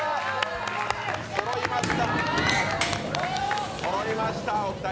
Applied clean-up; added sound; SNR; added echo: none; Sliding door; 4 dB; none.